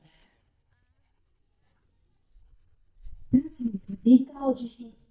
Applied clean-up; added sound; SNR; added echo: neural mask model DeepFilterNet 3.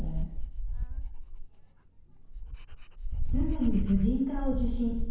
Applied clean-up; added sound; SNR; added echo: none; Dog; -3 dB; reverberation time 1.0 s.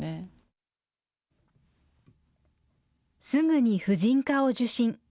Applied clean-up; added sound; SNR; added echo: none; none; none; none.